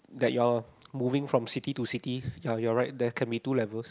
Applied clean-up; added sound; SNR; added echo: none; none; none; none.